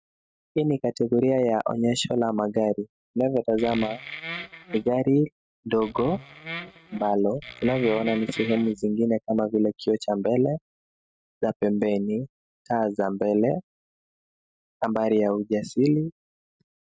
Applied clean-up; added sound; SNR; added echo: neural mask model RNNoise.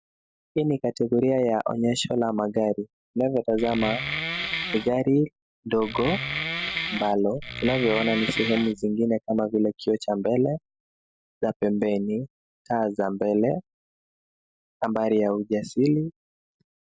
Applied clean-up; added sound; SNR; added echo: none; Wood; 5 dB; none.